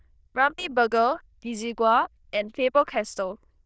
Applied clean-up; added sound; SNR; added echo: neural diffusion model UNIVERSE++.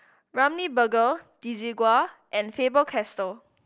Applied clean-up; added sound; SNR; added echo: none; none; none; none.